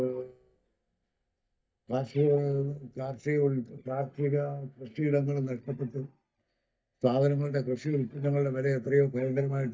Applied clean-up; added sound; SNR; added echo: neural mask model DeepFilterNet 3.